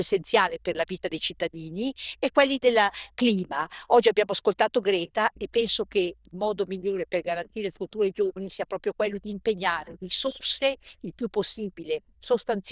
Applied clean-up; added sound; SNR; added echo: neural diffusion model UNIVERSE++.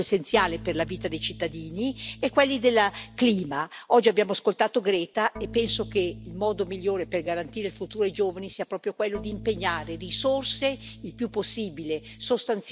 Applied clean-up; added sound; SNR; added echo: none; Organ; 16 dB; none.